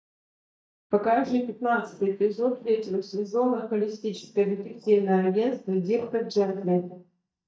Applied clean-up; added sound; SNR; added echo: neural mask model DeepFilterNet 3.